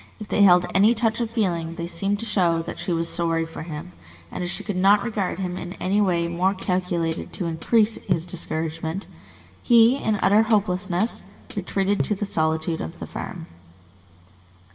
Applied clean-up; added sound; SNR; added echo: none; Hi-hat; 12 dB; reverberation time 2.4 s.